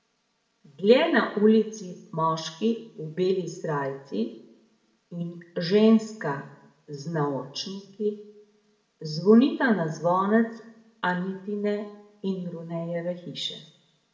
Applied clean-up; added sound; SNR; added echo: none; none; none; reverberation time 0.7 s.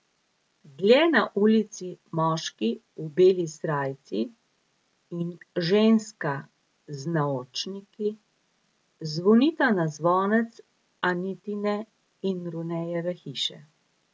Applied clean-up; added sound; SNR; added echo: none; none; none; none.